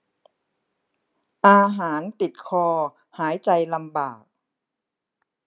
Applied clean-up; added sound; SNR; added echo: none; none; none; none.